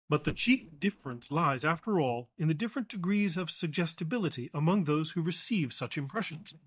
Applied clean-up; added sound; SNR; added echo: neural mask model DeepFilterNet 3.